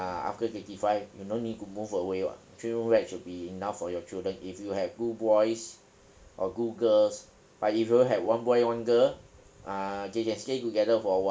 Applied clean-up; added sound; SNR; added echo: none; none; none; none.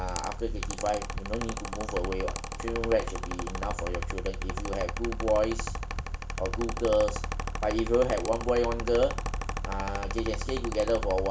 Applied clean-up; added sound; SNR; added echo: none; Mechanical fan; 2 dB; none.